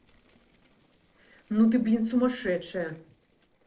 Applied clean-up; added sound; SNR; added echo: neural separator model SepFormer DNS4.